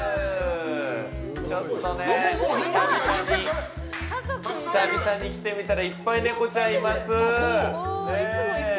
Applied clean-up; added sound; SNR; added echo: none; none; none; none.